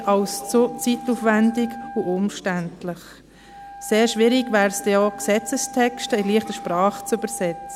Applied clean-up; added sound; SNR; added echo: none; Wind instrument, woodwind instrument; 15 dB; none.